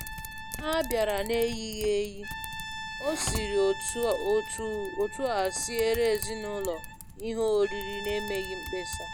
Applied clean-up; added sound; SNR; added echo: none; Typing + Brass instrument; 8 dB; none.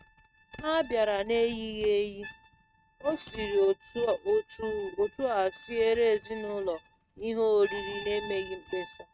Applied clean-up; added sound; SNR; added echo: neural mask model RNNoise.